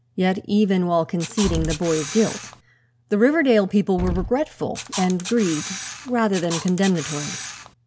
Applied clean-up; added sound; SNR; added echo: none; Explosion + Camera; 9 dB; none.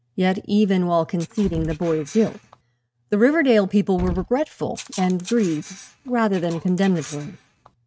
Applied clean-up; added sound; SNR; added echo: neural mask model RNNoise.